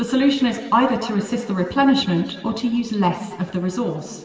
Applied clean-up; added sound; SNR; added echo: none; none; none; reverberation time 2.3 s.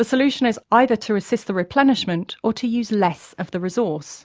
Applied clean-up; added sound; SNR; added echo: none; none; none; none.